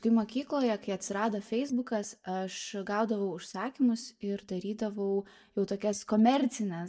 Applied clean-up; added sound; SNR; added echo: neural mask model DeepFilterNet 3.